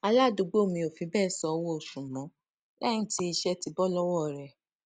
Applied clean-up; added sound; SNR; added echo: none; none; none; none.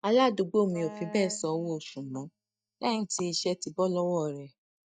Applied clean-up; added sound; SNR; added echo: neural mask model DeepFilterNet 3.